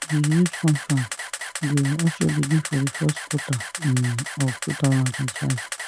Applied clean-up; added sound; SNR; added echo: none; Camera; 8 dB; none.